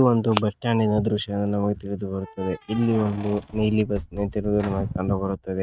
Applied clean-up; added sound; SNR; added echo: neural mask model RNNoise.